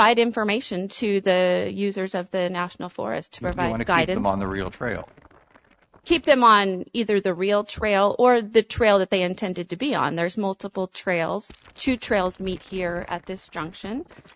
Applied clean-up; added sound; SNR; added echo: neural mask model RNNoise.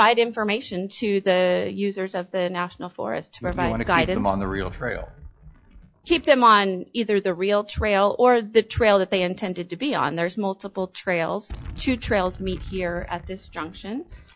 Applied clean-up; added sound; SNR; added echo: classical method log-MMSE.